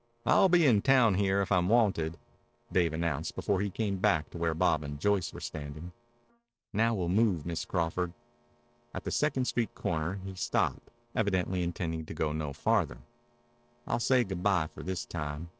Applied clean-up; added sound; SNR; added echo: neural separator model SepFormer DNS4.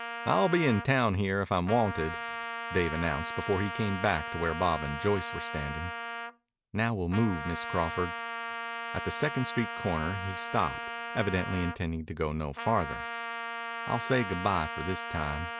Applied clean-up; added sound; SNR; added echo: none; Trumpet; 7 dB; none.